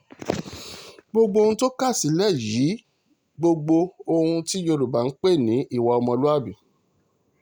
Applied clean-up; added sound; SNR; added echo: none; none; none; none.